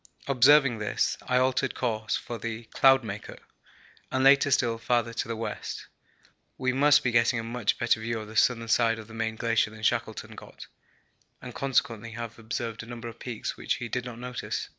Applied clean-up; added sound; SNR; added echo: none; none; none; none.